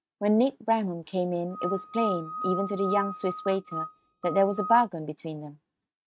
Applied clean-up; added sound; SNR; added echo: neural mask model RNNoise.